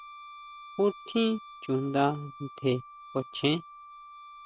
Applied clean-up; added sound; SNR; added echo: none; Wind instrument, woodwind instrument; 16 dB; none.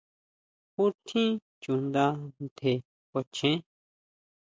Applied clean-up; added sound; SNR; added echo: none; none; none; none.